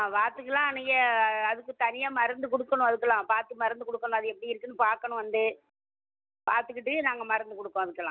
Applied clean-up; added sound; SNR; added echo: none; none; none; none.